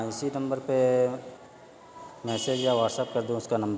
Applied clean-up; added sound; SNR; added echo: none; none; none; none.